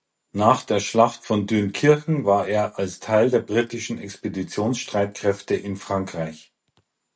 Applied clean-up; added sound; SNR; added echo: none; none; none; none.